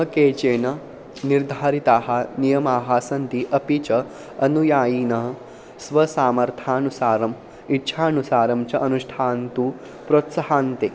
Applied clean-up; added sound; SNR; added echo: none; none; none; none.